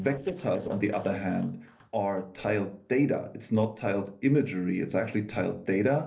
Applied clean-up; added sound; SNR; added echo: neural separator model SepFormer DNS4.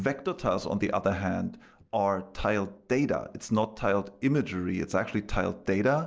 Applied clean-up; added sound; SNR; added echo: none; none; none; none.